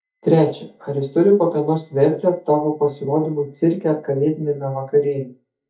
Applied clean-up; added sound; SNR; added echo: neural mask model DeepFilterNet 3.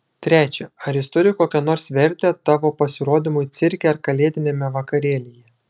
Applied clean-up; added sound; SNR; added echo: none; none; none; none.